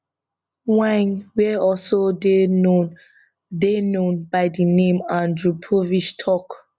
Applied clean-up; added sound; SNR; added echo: none; none; none; none.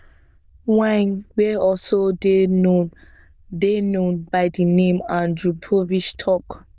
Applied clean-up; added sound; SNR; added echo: neural diffusion model UNIVERSE++.